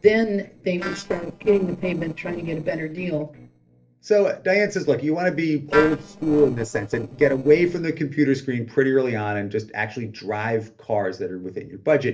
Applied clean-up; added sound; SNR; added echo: neural separator model SepFormer DNS4.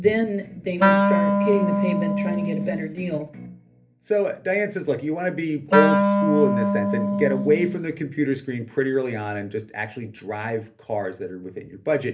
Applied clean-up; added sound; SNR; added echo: none; Wind instrument, woodwind instrument; -4 dB; reverberation time 0.3 s.